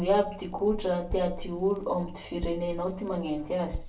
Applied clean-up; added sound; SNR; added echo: none; Crackle; 10 dB; reverberation time 0.3 s.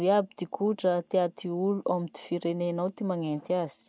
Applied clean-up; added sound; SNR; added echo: none; none; none; none.